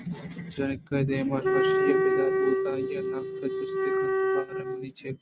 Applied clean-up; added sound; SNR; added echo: neural mask model RNNoise.